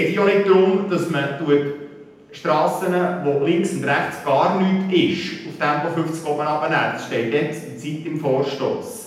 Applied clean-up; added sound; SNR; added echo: none; none; none; reverberation time 0.9 s.